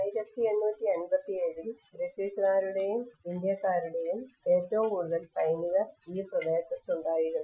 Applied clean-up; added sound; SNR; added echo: classical method Wiener filter.